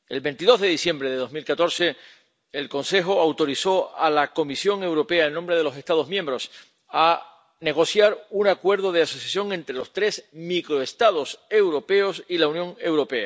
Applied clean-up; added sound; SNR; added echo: none; none; none; none.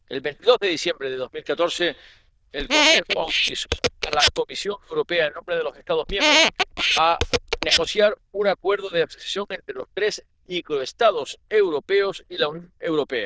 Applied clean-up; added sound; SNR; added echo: neural diffusion model UNIVERSE++.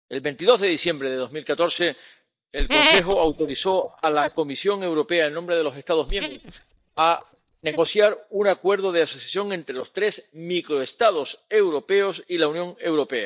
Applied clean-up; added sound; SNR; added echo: neural mask model DeepFilterNet 3.